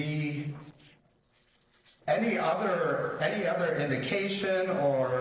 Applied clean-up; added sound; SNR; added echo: neural separator model SepFormer DNS4.